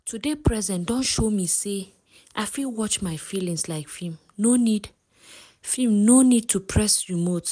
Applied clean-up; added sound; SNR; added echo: none; none; none; none.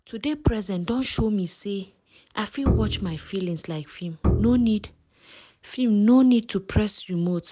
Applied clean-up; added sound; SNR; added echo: none; Bowed string instrument; 5 dB; none.